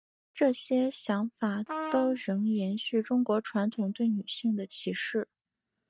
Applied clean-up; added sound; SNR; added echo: neural mask model DeepFilterNet 3.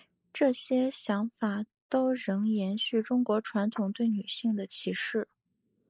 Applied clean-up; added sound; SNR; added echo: neural mask model Resemble Enhance denoiser.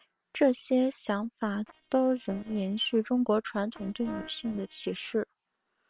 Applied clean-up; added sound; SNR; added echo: neural separator model SepFormer WHAM!.